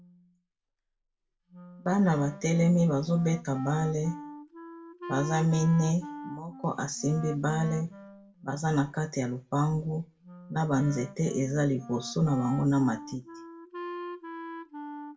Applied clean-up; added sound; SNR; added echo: none; Wind instrument, woodwind instrument; 14 dB; reverberation time 0.2 s.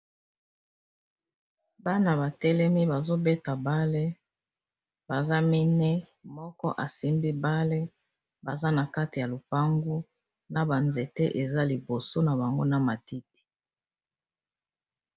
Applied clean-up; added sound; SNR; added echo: none; none; none; none.